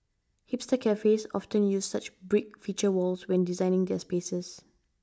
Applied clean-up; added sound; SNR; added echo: none; none; none; none.